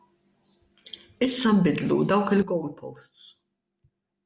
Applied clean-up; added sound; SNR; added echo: none; none; none; none.